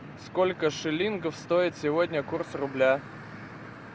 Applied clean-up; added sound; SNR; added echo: none; none; none; none.